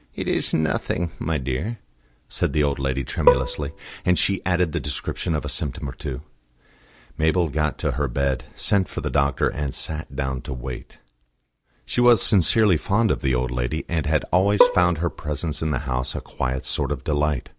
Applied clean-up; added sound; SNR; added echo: none; Bowed string instrument; 2 dB; none.